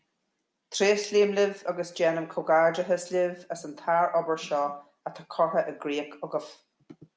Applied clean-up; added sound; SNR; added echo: none; none; none; none.